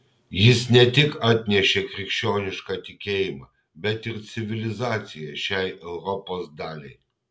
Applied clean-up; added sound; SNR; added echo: none; none; none; none.